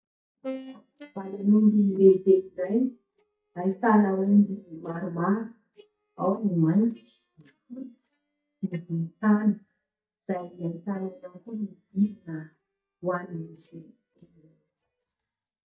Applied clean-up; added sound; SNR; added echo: neural mask model DeepFilterNet 3.